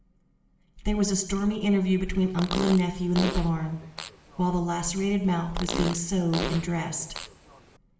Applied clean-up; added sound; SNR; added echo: none; Fart; 9 dB; reverberation time 0.8 s.